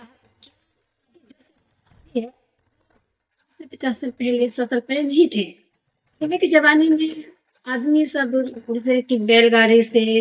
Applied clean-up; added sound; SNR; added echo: neural mask model DeepFilterNet 3.